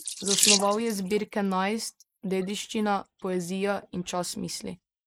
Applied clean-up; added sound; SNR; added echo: neural mask model Resemble Enhance denoiser.